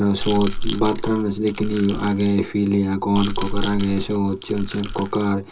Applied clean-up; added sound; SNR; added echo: none; Rattle / Rattle (instrument); 5 dB; reverberation time 0.2 s.